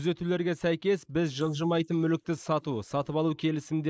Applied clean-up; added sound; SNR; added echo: neural mask model Resemble Enhance denoiser.